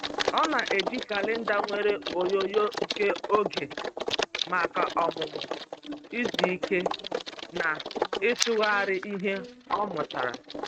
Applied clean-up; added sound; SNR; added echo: neural mask model RNNoise.